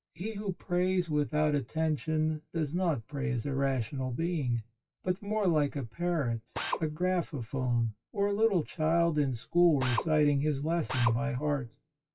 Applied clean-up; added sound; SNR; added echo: classical method WPE with log-MMSE.